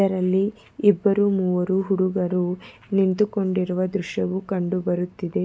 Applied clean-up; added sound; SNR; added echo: none; none; none; none.